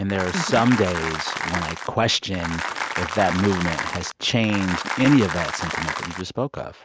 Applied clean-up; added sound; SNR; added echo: none; Applause; 5 dB; none.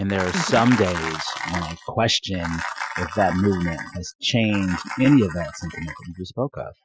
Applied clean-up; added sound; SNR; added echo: classical method Wiener filter.